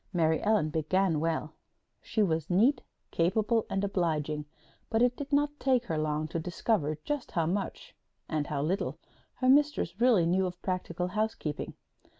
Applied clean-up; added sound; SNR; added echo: none; none; none; none.